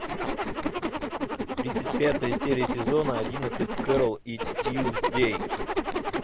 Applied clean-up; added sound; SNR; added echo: none; Zipper (clothing); -1 dB; none.